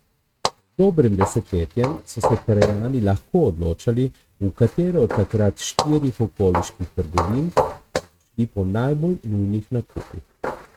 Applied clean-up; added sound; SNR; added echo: neural mask model RNNoise.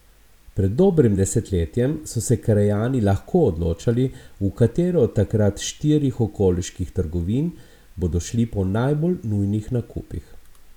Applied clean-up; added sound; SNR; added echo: none; none; none; none.